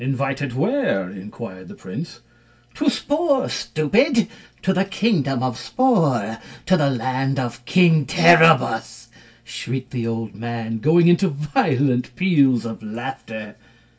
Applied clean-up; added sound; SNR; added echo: none; none; none; reverberation time 0.2 s.